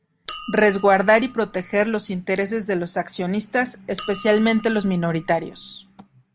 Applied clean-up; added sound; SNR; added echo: none; Chink, clink; 12 dB; none.